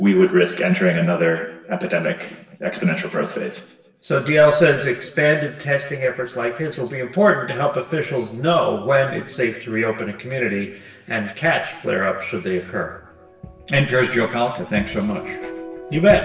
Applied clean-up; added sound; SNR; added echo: none; none; none; reverberation time 0.9 s.